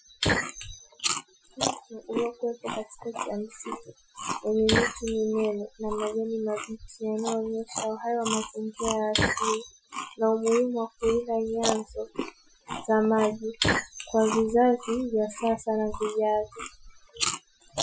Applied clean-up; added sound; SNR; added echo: classical method Wiener filter.